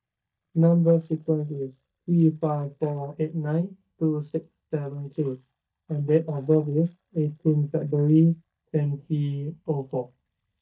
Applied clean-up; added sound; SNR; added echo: neural mask model DeepFilterNet 3.